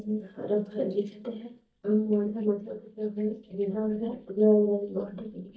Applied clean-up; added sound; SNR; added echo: neural mask model DeepFilterNet 3.